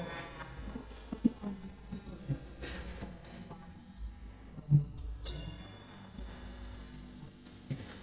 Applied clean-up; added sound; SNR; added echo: neural mask model DeepFilterNet 3.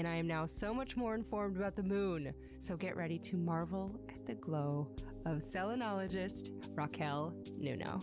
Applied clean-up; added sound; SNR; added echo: none; none; none; none.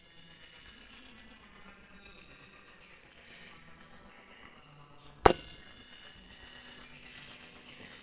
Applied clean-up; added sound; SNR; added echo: neural separator model SepFormer WHAMR!.